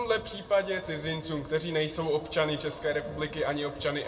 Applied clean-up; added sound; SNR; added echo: none; Thunder / Rain; 19 dB; reverberation time 1.4 s.